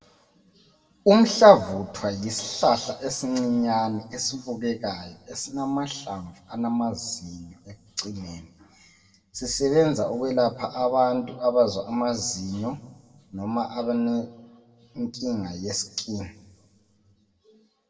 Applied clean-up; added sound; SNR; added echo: none; none; none; reverberation time 1.0 s.